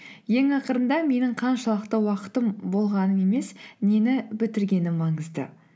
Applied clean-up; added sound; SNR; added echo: none; none; none; none.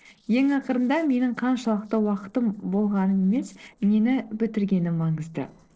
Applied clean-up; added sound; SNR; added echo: neural separator model SepFormer DNS4.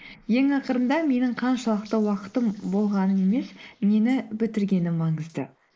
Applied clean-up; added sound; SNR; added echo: neural mask model Resemble Enhance denoiser.